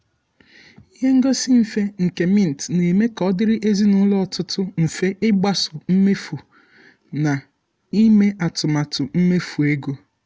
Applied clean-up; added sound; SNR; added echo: none; none; none; none.